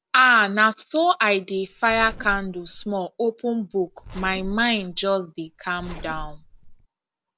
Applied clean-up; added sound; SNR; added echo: none; Zipper (clothing); 14 dB; none.